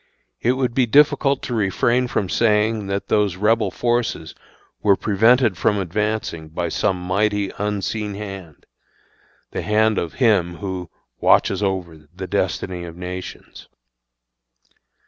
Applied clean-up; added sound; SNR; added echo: none; none; none; none.